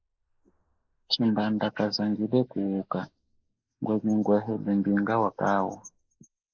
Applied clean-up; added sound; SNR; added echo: neural mask model Resemble Enhance denoiser.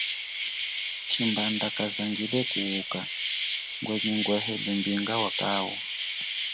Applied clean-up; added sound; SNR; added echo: none; Insect; -2 dB; none.